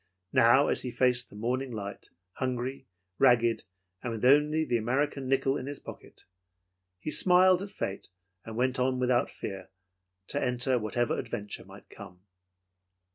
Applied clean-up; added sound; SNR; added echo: none; none; none; none.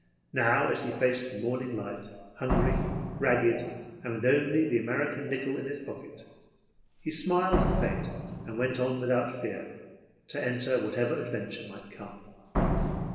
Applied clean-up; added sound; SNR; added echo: none; Slam; 5 dB; reverberation time 1.3 s.